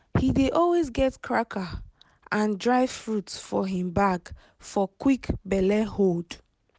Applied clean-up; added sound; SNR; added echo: none; none; none; none.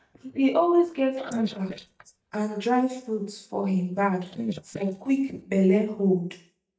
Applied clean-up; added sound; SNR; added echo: neural mask model DeepFilterNet 3.